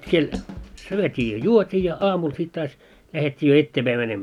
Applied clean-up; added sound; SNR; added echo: none; Drum kit; 19 dB; none.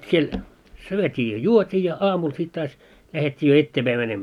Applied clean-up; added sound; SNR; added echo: none; none; none; none.